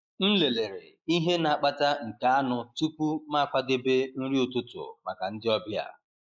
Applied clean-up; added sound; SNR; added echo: neural mask model Resemble Enhance denoiser.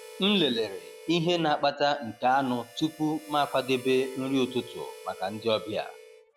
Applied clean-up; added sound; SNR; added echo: none; Harmonica; 18 dB; none.